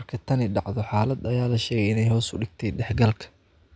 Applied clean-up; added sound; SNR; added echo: none; none; none; none.